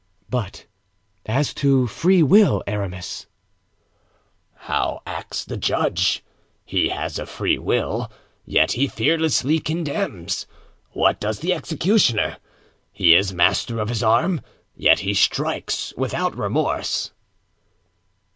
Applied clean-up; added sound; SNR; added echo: none; none; none; none.